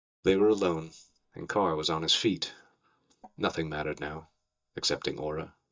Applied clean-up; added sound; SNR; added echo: neural mask model DeepFilterNet 3.